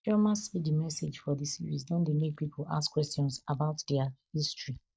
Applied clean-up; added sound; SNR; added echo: neural mask model DeepFilterNet 3.